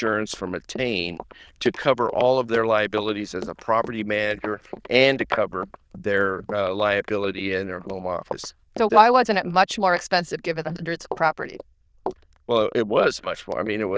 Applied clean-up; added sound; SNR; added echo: neural diffusion model UNIVERSE++.